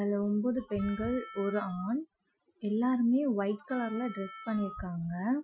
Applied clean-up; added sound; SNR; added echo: classical method Wiener filter.